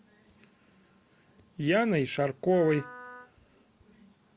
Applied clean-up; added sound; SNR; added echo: none; Wind instrument, woodwind instrument; 18 dB; none.